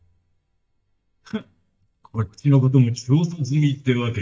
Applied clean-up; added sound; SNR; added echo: neural mask model DeepFilterNet 3.